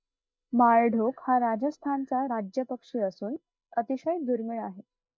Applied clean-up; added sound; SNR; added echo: neural mask model DeepFilterNet 3.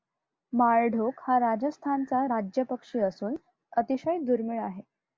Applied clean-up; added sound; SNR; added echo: none; none; none; none.